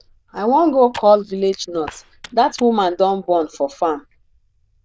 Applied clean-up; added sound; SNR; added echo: neural diffusion model UNIVERSE++.